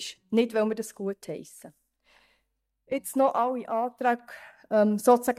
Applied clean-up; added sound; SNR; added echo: neural mask model DeepFilterNet 3.